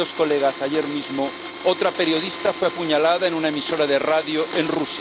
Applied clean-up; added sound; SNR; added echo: none; Domestic sounds, home sounds; 10 dB; none.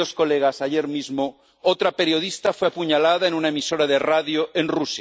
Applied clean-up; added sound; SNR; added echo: none; none; none; none.